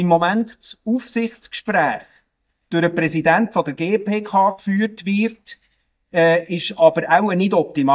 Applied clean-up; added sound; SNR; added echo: neural mask model DeepFilterNet 3.